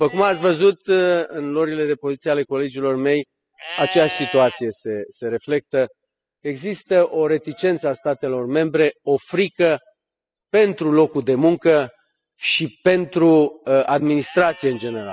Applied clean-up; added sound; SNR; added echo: classical method spectral subtraction.